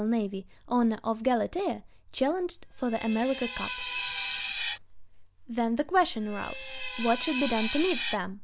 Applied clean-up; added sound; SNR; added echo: none; Screech; 7 dB; none.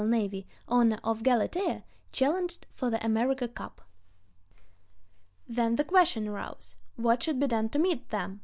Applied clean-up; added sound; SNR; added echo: none; none; none; none.